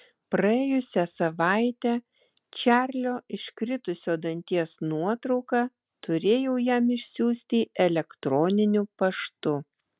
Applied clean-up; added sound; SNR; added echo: none; none; none; none.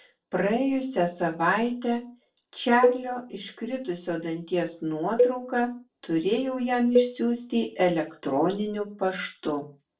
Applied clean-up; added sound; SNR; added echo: neural separator model SepFormer DNS4.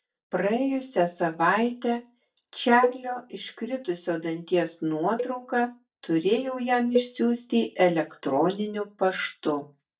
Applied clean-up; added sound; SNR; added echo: neural mask model DeepFilterNet 3.